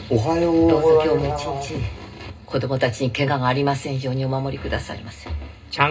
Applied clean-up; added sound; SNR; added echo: none; none; none; reverberation time 0.2 s.